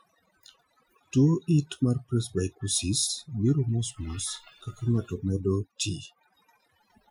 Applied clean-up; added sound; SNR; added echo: classical method Wiener filter.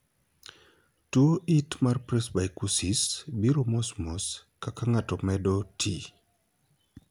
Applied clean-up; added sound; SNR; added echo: none; none; none; none.